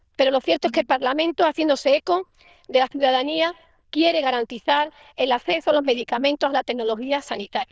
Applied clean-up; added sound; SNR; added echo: neural diffusion model UNIVERSE++.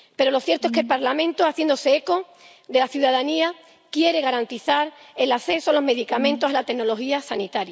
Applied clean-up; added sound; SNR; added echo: none; Brass instrument; 10 dB; none.